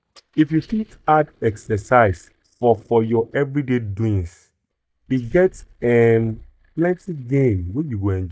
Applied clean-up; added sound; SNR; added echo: neural mask model DeepFilterNet 3.